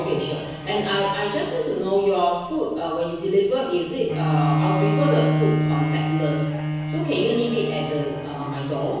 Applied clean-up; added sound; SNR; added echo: none; Bowed string instrument; 2 dB; reverberation time 1.1 s.